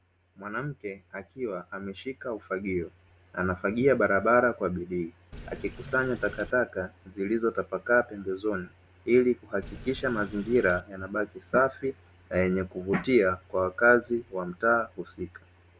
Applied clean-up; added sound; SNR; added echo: none; Sink (filling or washing); 15 dB; none.